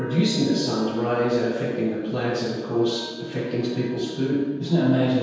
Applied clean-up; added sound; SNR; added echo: none; Wind instrument, woodwind instrument; 18 dB; reverberation time 1.2 s.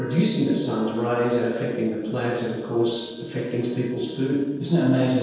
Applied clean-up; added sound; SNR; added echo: neural separator model SepFormer DNS4.